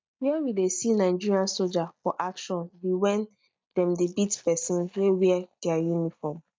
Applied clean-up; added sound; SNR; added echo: neural mask model DeepFilterNet 3.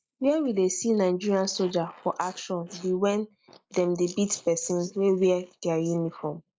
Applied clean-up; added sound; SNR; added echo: neural mask model Resemble Enhance denoiser.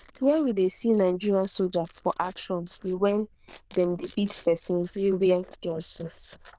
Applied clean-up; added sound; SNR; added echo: neural diffusion model UNIVERSE++.